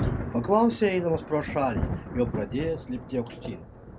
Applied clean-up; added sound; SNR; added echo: none; Thunder; 6 dB; none.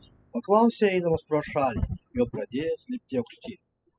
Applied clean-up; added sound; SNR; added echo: classical method spectral subtraction.